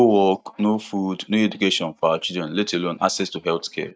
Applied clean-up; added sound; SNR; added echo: neural mask model DeepFilterNet 3.